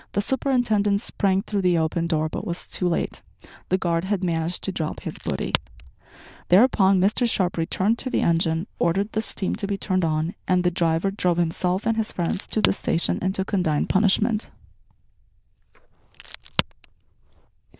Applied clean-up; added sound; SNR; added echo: neural diffusion model UNIVERSE++.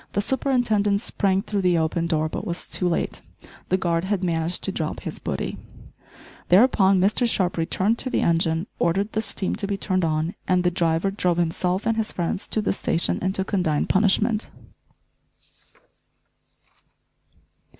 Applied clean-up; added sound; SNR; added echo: none; none; none; none.